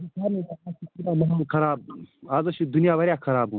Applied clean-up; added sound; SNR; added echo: none; none; none; none.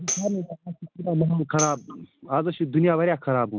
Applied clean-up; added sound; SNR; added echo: neural mask model RNNoise.